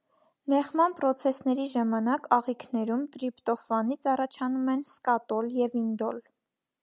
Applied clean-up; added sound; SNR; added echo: none; none; none; none.